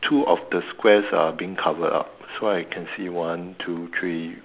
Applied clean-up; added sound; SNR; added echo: none; none; none; none.